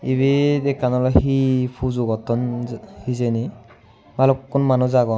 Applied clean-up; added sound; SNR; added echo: none; none; none; none.